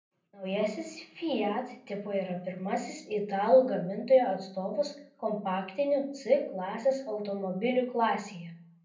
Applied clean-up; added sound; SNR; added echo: none; none; none; reverberation time 0.6 s.